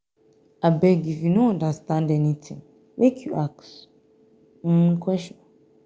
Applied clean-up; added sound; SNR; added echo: none; none; none; none.